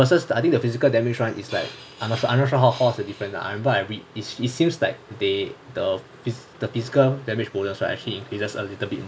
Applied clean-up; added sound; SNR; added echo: none; none; none; none.